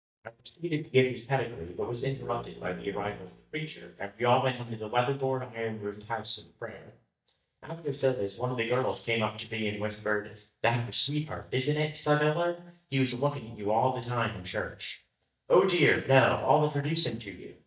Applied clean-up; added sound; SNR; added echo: neural mask model DeepFilterNet 3.